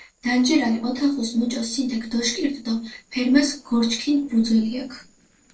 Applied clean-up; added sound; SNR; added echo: neural separator model SepFormer DNS4.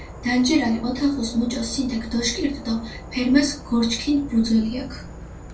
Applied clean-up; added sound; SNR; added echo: none; Insect / Frog; 14 dB; reverberation time 0.2 s.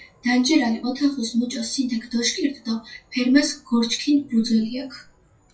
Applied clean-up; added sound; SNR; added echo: classical method WPE with log-MMSE.